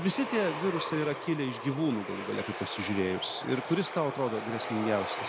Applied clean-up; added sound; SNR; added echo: none; Aircraft; 7 dB; none.